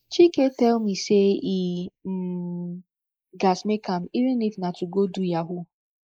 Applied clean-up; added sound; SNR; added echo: neural mask model Resemble Enhance denoiser.